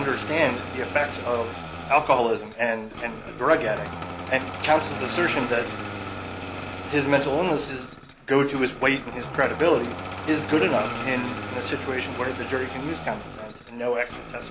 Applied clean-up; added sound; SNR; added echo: none; Engine starting; 9 dB; none.